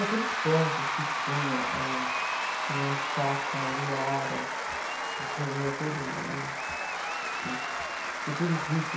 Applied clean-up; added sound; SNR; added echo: none; Applause / Crowd / Cheering; -2 dB; reverberation time 0.6 s.